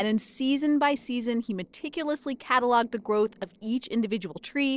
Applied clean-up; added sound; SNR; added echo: neural separator model SepFormer DNS4.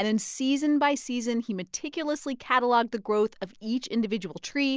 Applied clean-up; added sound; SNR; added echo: none; none; none; none.